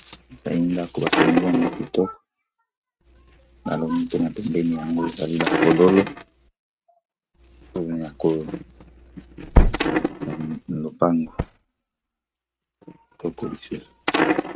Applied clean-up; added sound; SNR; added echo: neural mask model RNNoise.